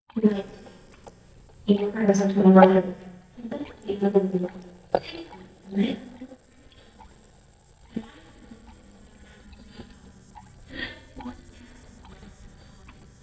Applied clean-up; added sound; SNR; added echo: neural mask model DeepFilterNet 3.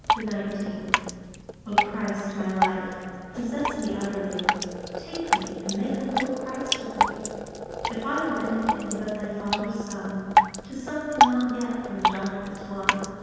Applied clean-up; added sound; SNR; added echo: none; Drip; -2 dB; reverberation time 2.1 s.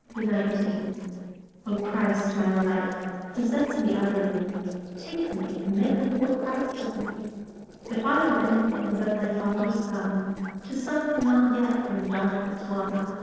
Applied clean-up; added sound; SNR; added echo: neural separator model SepFormer DNS4.